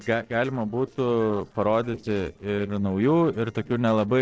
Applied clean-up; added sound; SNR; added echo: neural separator model SepFormer DNS4.